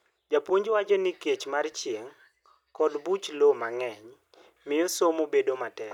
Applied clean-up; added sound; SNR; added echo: none; none; none; none.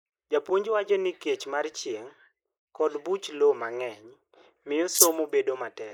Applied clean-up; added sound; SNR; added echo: neural mask model Resemble Enhance denoiser.